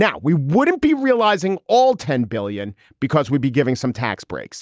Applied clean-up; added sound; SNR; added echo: none; none; none; none.